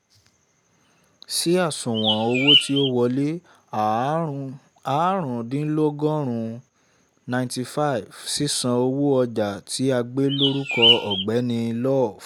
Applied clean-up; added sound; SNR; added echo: none; Bird; -2 dB; none.